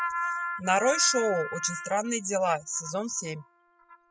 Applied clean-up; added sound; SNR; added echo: classical method spectral subtraction.